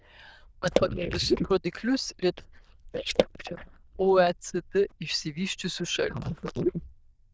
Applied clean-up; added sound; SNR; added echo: neural diffusion model UNIVERSE++.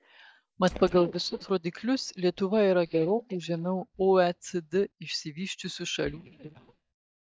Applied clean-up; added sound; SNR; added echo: neural mask model DeepFilterNet 3.